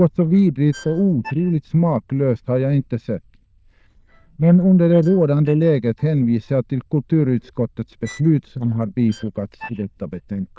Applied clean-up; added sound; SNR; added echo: neural diffusion model UNIVERSE++.